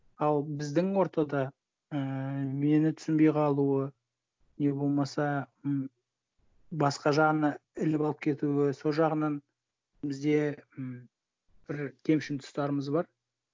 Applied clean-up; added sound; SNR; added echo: none; none; none; none.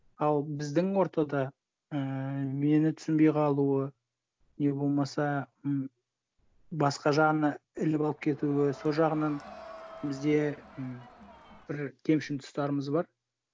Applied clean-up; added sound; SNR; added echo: none; Crowd; 18 dB; none.